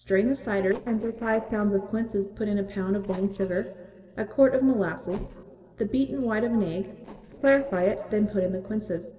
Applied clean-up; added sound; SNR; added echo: neural separator model SepFormer DNS4.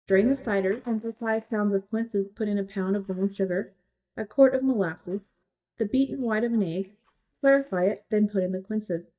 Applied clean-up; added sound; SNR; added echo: neural mask model DeepFilterNet 3.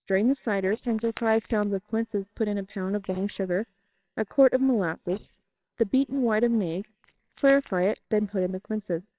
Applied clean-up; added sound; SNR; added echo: neural separator model SepFormer WHAMR!.